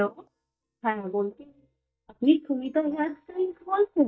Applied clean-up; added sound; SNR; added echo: neural mask model DeepFilterNet 3.